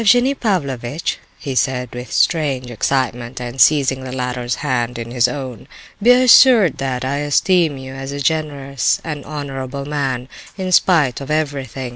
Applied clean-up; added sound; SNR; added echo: none; none; none; none.